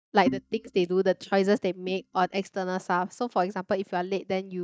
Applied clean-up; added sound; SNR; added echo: neural mask model DeepFilterNet 3.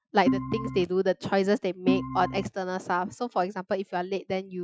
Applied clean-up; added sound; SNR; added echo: classical method Wiener filter.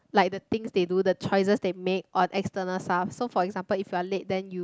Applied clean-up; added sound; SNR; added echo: none; none; none; none.